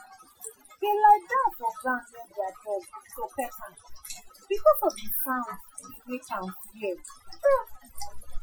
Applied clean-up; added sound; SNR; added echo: classical method Wiener filter.